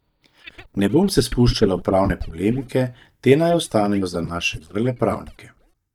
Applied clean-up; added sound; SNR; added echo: neural mask model DeepFilterNet 3.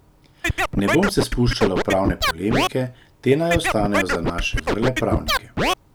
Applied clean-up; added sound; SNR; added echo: none; Scratching (performance technique); 0 dB; none.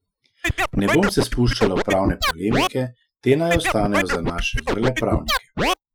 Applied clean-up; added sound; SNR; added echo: classical method Wiener filter.